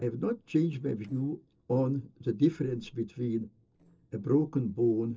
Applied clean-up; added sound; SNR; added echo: neural separator model SepFormer DNS4.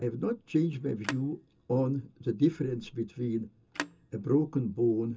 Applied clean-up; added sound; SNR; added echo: none; Telephone; 13 dB; reverberation time 0.2 s.